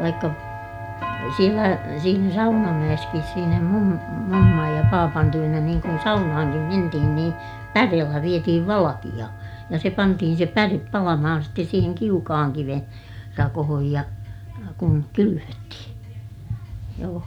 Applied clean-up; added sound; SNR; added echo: none; none; none; none.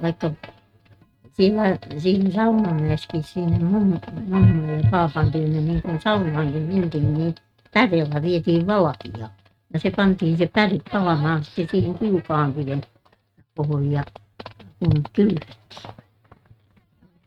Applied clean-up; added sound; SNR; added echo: neural mask model RNNoise.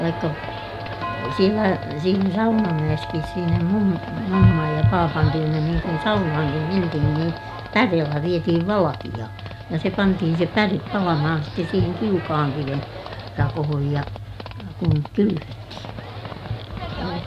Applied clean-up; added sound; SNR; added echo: none; Livestock, farm animals, working animals; 14 dB; none.